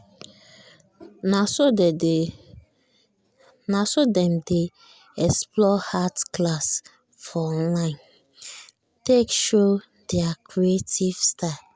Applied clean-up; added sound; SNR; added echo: none; none; none; none.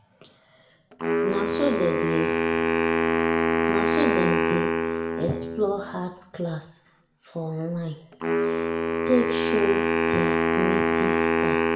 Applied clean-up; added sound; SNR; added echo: none; Wind instrument, woodwind instrument; -5 dB; reverberation time 0.6 s.